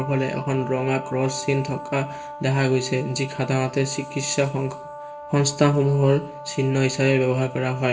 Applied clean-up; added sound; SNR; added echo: none; Brass instrument; 14 dB; reverberation time 0.6 s.